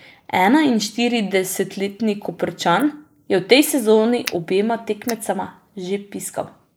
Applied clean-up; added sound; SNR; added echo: neural mask model Resemble Enhance denoiser.